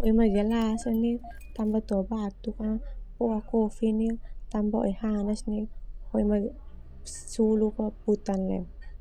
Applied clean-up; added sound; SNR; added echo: none; Engine starting / Car; 9 dB; none.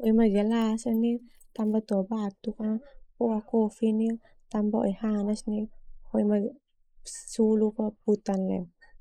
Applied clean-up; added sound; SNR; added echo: neural mask model Resemble Enhance denoiser.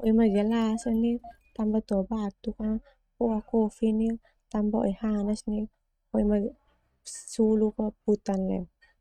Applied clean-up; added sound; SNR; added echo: neural mask model RNNoise.